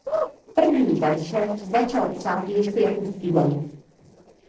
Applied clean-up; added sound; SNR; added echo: neural separator model SepFormer DNS4.